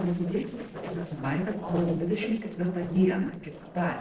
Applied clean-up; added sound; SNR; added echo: neural separator model SepFormer DNS4.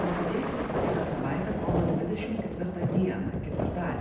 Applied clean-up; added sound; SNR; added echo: none; Thunder; -1 dB; reverberation time 0.9 s.